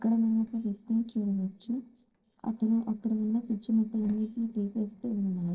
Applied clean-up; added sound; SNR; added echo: neural separator model SepFormer DNS4.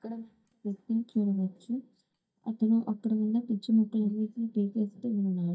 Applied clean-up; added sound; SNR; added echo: neural mask model DeepFilterNet 3.